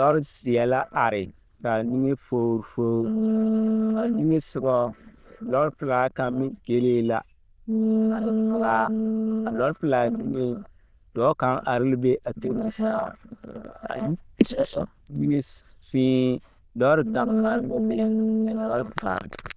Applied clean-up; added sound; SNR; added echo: neural diffusion model UNIVERSE++.